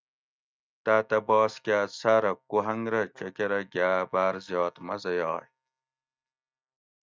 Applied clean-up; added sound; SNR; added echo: neural mask model DeepFilterNet 3.